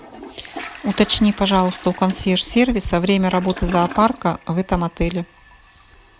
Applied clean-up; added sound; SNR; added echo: none; Toilet flush; 17 dB; none.